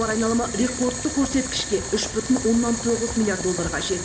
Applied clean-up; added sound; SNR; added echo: none; Boiling; 6 dB; reverberation time 1.5 s.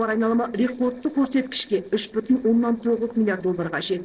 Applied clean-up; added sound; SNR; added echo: neural separator model SepFormer DNS4.